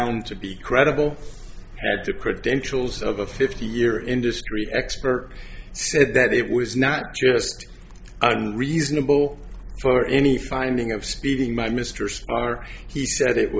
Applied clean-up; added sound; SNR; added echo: none; Accelerating, revving, vroom; 19 dB; none.